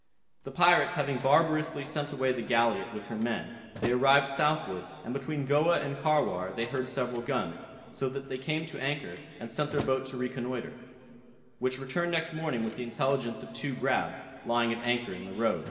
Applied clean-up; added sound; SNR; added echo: none; Slam; 19 dB; reverberation time 2.2 s.